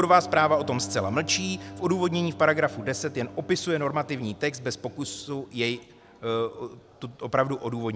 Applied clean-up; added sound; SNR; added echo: none; Bowed string instrument; 16 dB; none.